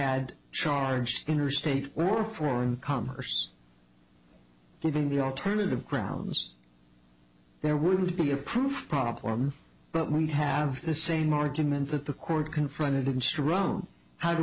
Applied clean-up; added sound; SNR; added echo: none; none; none; none.